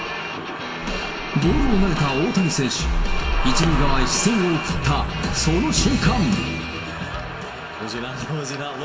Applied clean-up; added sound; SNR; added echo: none; none; none; reverberation time 1.4 s.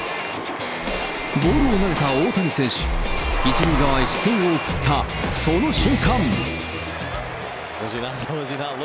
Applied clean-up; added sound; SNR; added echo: none; none; none; none.